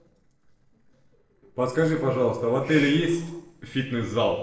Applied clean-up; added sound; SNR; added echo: neural separator model SepFormer DNS4.